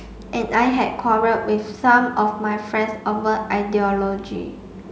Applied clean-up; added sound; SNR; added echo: none; none; none; none.